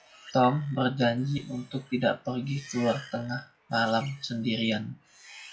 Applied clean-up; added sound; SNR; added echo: classical method log-MMSE.